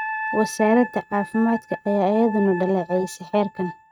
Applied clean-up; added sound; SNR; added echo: neural mask model RNNoise.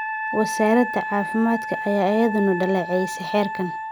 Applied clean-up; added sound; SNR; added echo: none; Wind instrument, woodwind instrument; 7 dB; none.